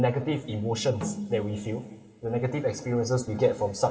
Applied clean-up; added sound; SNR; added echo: none; Snare drum; 12 dB; reverberation time 1.8 s.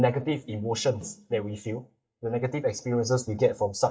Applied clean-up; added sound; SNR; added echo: neural mask model DeepFilterNet 3.